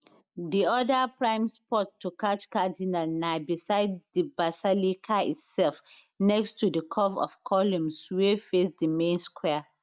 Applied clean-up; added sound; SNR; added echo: none; none; none; none.